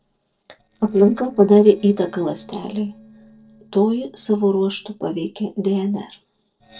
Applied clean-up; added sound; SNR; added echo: neural separator model SepFormer DNS4.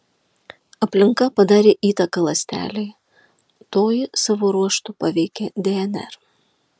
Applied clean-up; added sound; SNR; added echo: none; none; none; none.